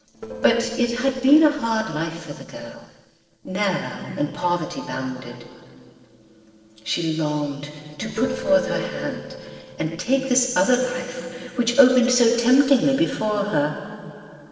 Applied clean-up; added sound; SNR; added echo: neural separator model SepFormer DNS4.